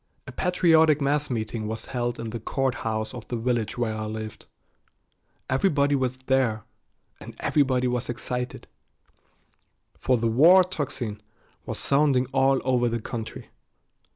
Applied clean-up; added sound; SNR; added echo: none; none; none; none.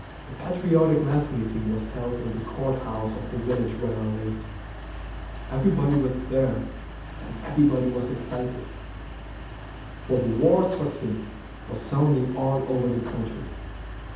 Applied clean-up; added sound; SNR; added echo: none; Mechanical fan; 11 dB; reverberation time 0.8 s.